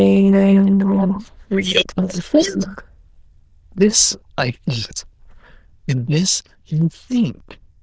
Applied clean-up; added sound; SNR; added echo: neural diffusion model UNIVERSE++.